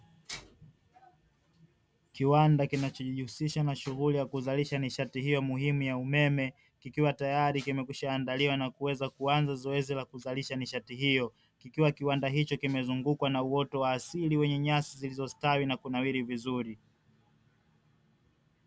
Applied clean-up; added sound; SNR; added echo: none; none; none; none.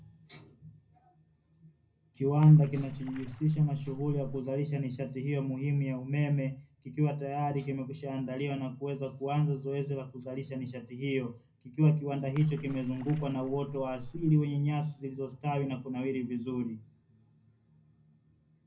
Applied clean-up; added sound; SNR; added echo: none; Splash, splatter; 16 dB; reverberation time 0.4 s.